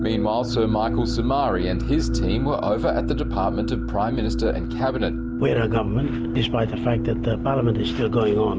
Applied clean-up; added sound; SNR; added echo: none; none; none; none.